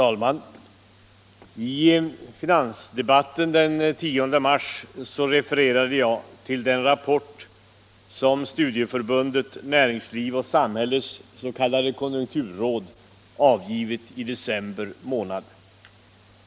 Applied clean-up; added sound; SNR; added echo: none; none; none; none.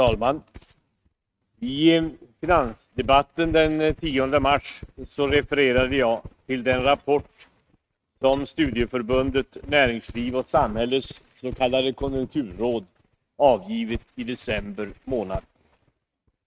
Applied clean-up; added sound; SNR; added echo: neural mask model RNNoise.